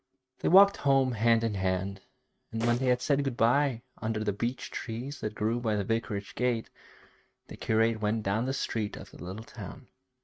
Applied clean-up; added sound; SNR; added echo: neural mask model RNNoise.